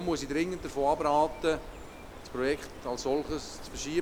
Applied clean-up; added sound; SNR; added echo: none; Bird; 12 dB; none.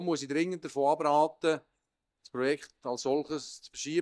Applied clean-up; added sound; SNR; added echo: neural mask model DeepFilterNet 3.